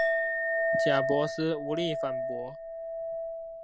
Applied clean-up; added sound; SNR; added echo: none; Chink, clink; -3 dB; none.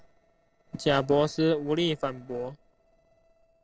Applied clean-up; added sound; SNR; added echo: neural separator model SepFormer DNS4.